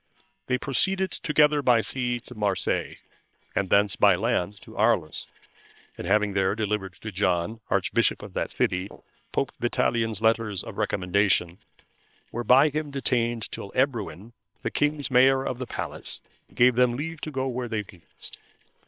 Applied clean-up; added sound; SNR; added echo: neural separator model SepFormer WHAM!.